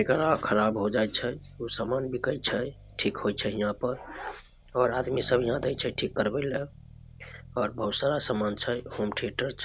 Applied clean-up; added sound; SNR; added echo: none; Accelerating, revving, vroom; 18 dB; none.